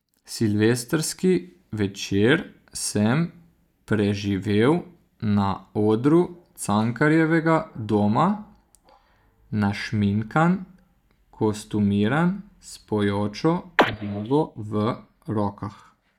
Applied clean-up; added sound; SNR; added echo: neural mask model DeepFilterNet 3.